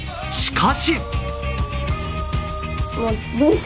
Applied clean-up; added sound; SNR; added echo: none; none; none; none.